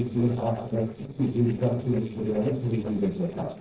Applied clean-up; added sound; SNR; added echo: neural separator model SepFormer DNS4.